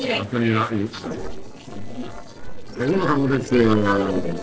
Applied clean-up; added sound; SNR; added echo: neural separator model SepFormer DNS4.